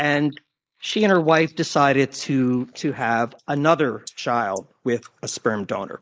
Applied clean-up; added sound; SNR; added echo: neural mask model Resemble Enhance denoiser.